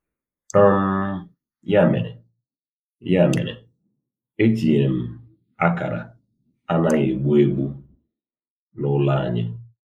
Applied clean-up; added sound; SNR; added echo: neural mask model Resemble Enhance denoiser.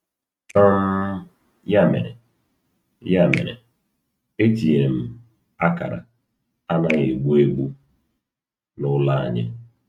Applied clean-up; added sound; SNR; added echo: neural mask model RNNoise.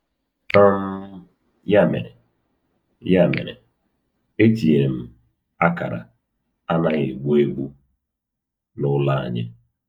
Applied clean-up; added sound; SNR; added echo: neural mask model DeepFilterNet 3.